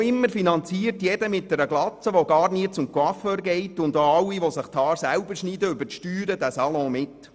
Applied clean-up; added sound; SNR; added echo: none; none; none; none.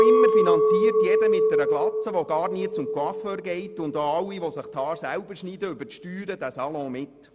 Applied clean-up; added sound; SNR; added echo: none; Chink, clink; -5 dB; none.